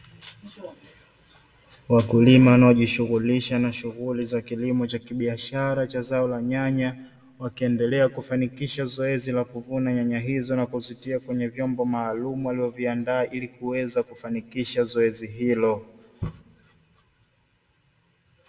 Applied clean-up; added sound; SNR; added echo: none; none; none; reverberation time 0.8 s.